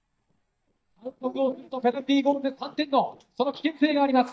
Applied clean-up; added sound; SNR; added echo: neural mask model DeepFilterNet 3.